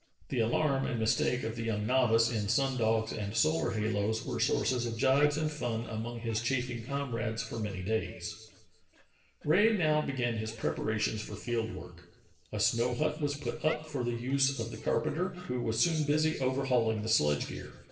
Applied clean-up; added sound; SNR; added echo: neural separator model SepFormer DNS4.